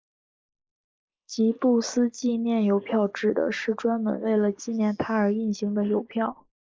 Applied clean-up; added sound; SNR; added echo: neural mask model Resemble Enhance denoiser.